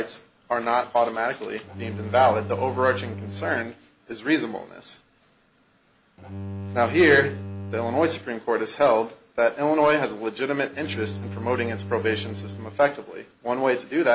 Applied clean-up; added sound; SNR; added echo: none; Bowed string instrument; 13 dB; none.